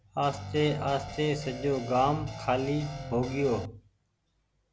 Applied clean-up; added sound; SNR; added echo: none; Guitar; 9 dB; none.